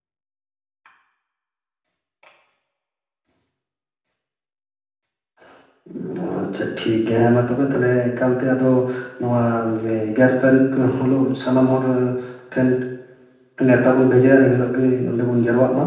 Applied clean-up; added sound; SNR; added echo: none; none; none; reverberation time 0.9 s.